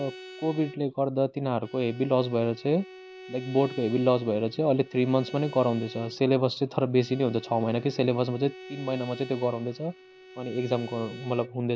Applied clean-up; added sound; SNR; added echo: none; Bowed string instrument; 17 dB; none.